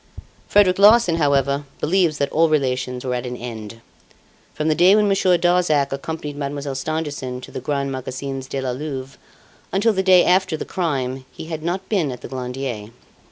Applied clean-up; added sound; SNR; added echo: none; none; none; none.